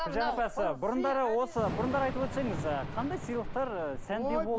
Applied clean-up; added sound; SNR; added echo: none; Thunder / Rain; 7 dB; none.